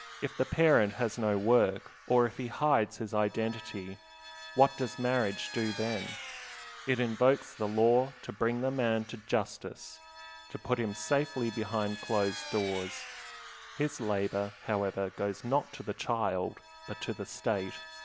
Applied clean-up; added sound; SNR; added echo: none; Vehicle; 16 dB; none.